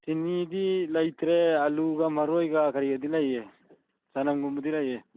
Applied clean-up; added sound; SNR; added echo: none; none; none; none.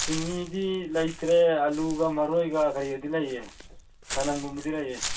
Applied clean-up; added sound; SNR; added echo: none; Walk, footsteps / Bird; 11 dB; reverberation time 0.2 s.